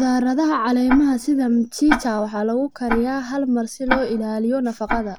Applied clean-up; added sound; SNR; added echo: none; Tick-tock; 9 dB; none.